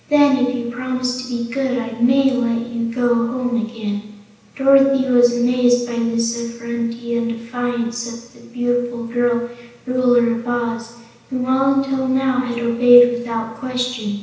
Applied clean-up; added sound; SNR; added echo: none; none; none; reverberation time 0.9 s.